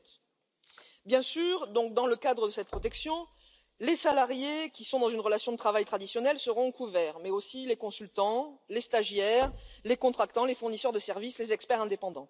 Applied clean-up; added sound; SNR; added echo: none; Knock; 18 dB; none.